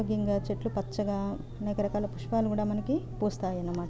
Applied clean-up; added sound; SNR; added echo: none; none; none; none.